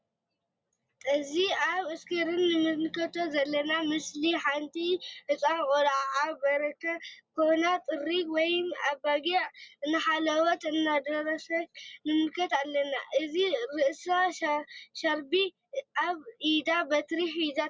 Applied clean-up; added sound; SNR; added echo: none; none; none; none.